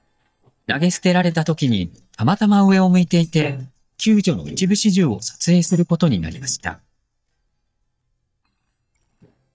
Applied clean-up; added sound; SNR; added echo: neural mask model DeepFilterNet 3.